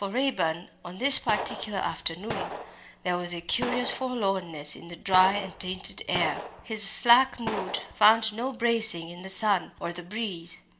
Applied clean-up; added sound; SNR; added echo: none; Gunshot, gunfire; 12 dB; reverberation time 0.5 s.